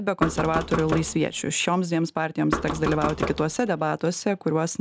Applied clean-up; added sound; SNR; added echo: none; Knock; 7 dB; none.